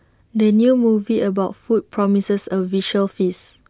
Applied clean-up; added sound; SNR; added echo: none; none; none; none.